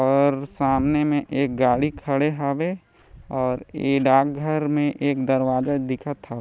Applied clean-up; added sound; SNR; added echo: none; none; none; none.